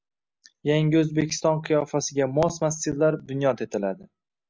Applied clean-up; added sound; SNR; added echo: none; none; none; none.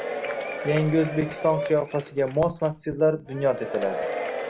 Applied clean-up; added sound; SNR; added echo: none; Applause / Crowd / Cheering; 7 dB; reverberation time 0.2 s.